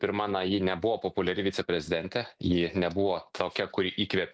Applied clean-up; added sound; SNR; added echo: none; none; none; none.